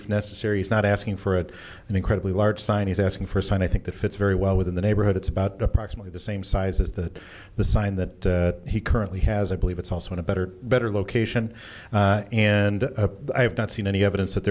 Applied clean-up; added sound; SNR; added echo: none; none; none; none.